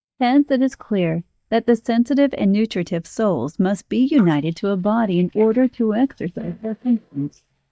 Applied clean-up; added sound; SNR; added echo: neural mask model DeepFilterNet 3.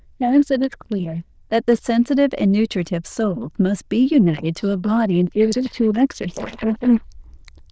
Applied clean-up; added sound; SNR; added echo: neural diffusion model UNIVERSE++.